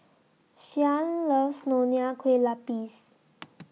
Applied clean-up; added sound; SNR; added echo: none; none; none; none.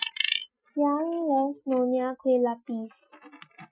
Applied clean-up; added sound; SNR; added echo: classical method Wiener filter.